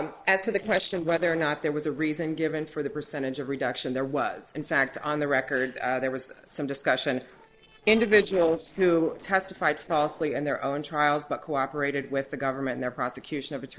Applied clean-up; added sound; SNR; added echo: neural separator model SepFormer DNS4.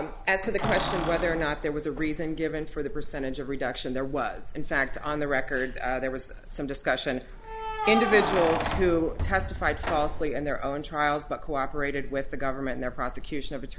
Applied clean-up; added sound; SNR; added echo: none; Keys jangling; 8 dB; none.